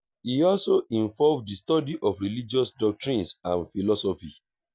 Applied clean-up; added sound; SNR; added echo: none; none; none; none.